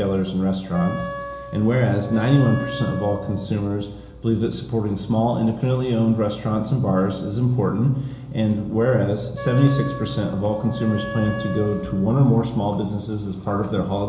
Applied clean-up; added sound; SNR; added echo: none; Wind instrument, woodwind instrument; 12 dB; reverberation time 0.4 s.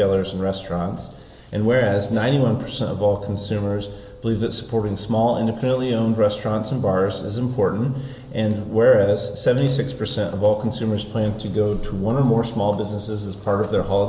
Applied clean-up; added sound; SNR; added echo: none; none; none; none.